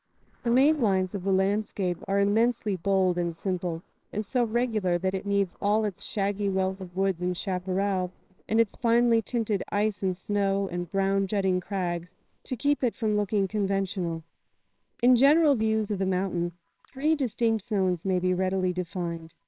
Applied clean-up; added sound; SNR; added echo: neural separator model SepFormer WHAMR!.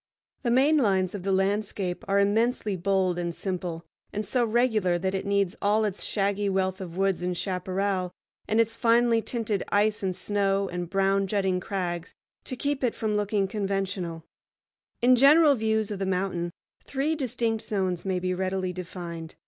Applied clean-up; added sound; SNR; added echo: none; none; none; none.